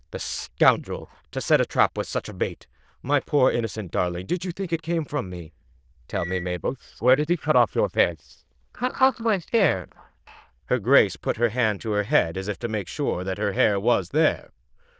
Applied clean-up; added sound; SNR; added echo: neural diffusion model UNIVERSE++.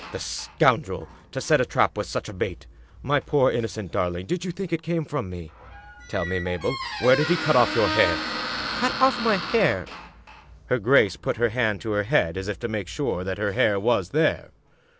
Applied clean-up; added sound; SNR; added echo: none; Squeak; 10 dB; none.